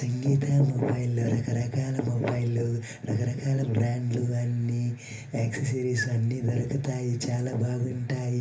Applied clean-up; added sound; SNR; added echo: none; none; none; reverberation time 0.3 s.